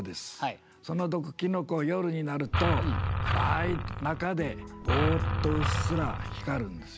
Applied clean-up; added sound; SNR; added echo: none; Engine; -2 dB; none.